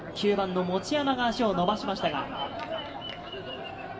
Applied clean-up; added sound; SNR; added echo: none; Bird vocalization, bird call, bird song; 17 dB; reverberation time 2.9 s.